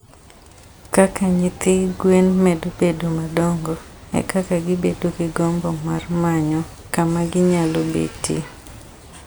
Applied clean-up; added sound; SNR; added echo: none; none; none; none.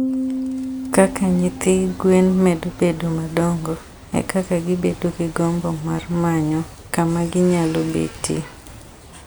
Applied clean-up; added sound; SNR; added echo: none; Piano; 12 dB; none.